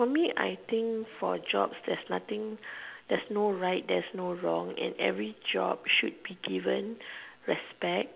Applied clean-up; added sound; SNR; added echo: none; none; none; none.